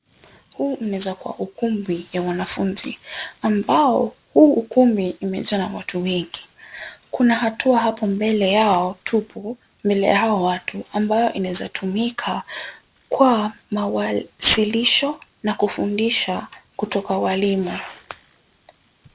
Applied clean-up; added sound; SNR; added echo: none; none; none; none.